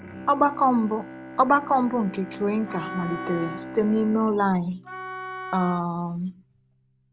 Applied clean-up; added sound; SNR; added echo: none; Wind instrument, woodwind instrument + Bowed string instrument; 12 dB; none.